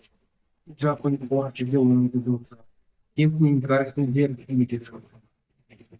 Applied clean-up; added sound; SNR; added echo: neural mask model DeepFilterNet 3.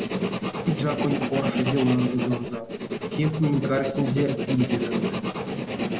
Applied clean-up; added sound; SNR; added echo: none; Writing; 2 dB; none.